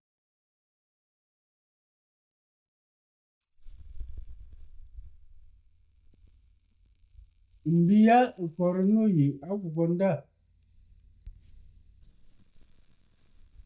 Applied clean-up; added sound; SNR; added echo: neural mask model DeepFilterNet 3.